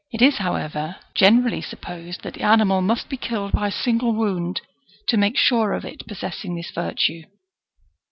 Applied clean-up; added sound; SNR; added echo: none; none; none; none.